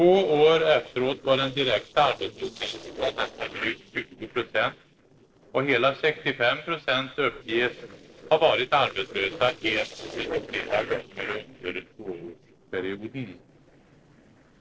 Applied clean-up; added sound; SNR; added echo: neural separator model SepFormer DNS4.